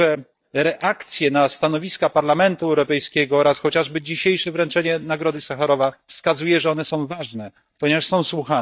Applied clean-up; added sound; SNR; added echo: neural mask model DeepFilterNet 3.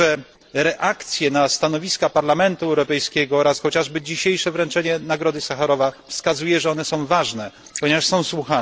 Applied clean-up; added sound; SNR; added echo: neural separator model SepFormer DNS4.